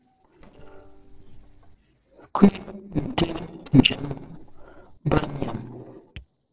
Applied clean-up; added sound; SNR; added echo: neural separator model SepFormer DNS4.